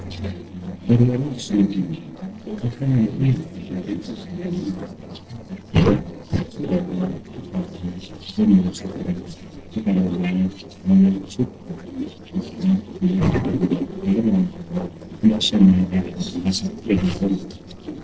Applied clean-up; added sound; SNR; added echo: neural separator model SepFormer DNS4.